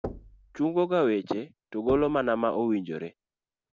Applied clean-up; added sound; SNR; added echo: none; Knock; 16 dB; none.